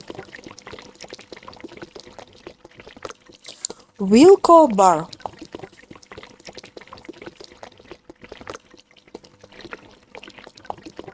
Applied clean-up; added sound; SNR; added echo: neural mask model RNNoise.